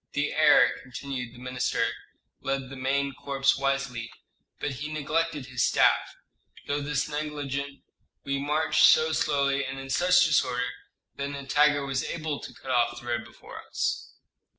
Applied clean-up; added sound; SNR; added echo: none; none; none; none.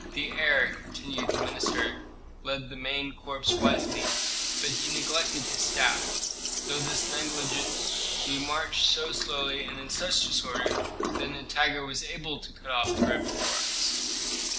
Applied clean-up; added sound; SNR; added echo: none; Toilet flush; 0 dB; none.